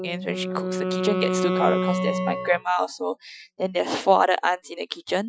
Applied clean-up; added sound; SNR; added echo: classical method Wiener filter.